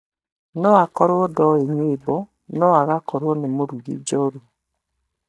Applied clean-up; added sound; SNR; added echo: neural mask model DeepFilterNet 3.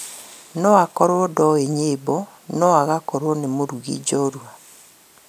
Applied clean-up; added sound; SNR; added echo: none; none; none; none.